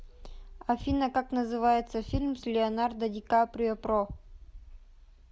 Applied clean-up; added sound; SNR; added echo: none; none; none; none.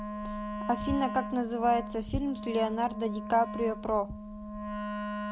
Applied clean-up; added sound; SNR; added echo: none; Wind instrument, woodwind instrument; 7 dB; none.